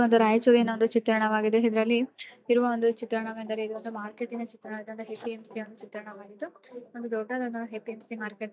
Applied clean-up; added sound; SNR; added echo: neural mask model DeepFilterNet 3.